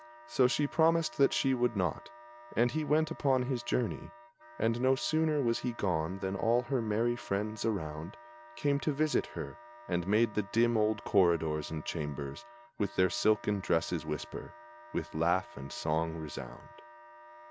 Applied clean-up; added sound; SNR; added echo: none; Wind instrument, woodwind instrument; 20 dB; none.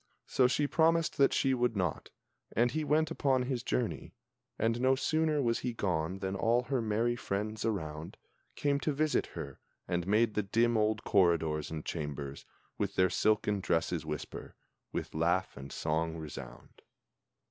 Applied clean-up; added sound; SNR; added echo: none; none; none; none.